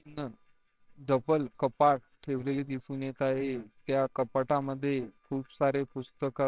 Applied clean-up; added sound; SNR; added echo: neural separator model SepFormer WHAMR!.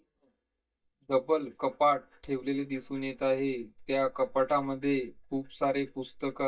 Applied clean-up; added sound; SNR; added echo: neural mask model DeepFilterNet 3.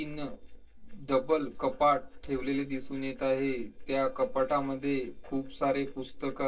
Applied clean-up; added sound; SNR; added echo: neural separator model SepFormer DNS4.